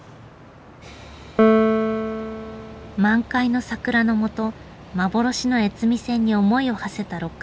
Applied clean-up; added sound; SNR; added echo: none; Piano; 1 dB; none.